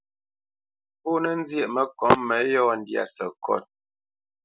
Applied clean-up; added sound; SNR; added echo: none; none; none; none.